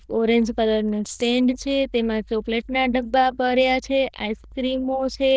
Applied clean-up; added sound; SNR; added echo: neural diffusion model UNIVERSE++.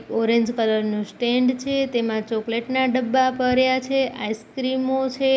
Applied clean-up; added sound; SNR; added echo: none; none; none; none.